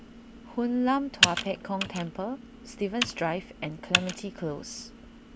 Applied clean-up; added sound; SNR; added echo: none; Computer keyboard; 1 dB; none.